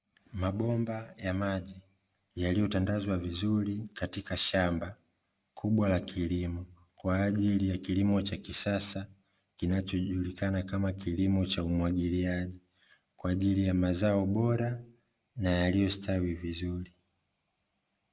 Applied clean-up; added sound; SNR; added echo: none; none; none; none.